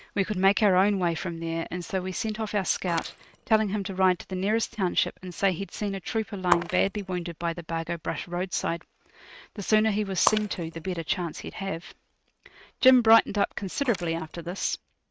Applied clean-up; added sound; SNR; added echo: neural mask model RNNoise.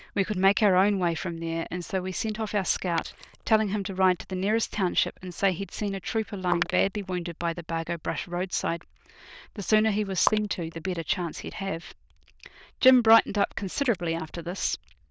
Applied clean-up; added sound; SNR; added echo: neural diffusion model UNIVERSE++.